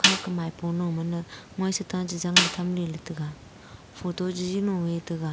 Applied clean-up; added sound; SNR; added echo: none; Snare drum; -1 dB; none.